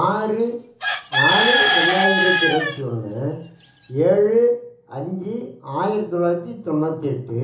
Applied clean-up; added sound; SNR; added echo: none; Bird / Chicken, rooster; -1 dB; reverberation time 0.6 s.